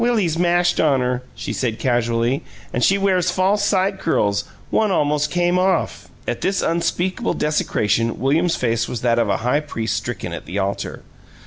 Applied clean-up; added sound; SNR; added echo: none; none; none; none.